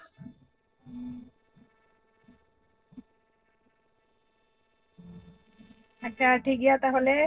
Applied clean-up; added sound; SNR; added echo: neural separator model SepFormer DNS4.